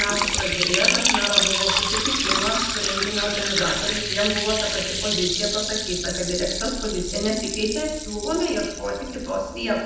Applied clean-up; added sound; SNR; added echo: none; Liquid; -1 dB; reverberation time 0.9 s.